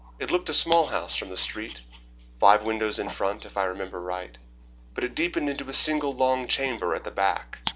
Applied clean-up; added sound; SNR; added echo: none; Dog; 17 dB; none.